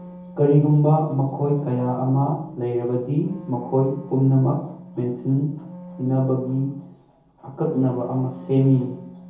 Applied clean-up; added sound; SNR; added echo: none; Wind instrument, woodwind instrument; 18 dB; reverberation time 0.7 s.